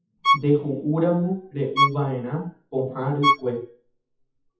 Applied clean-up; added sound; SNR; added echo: classical method WPE with log-MMSE.